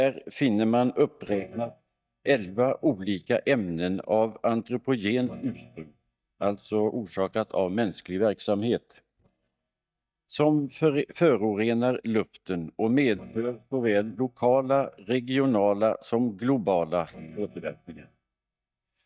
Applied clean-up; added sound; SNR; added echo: neural mask model DeepFilterNet 3.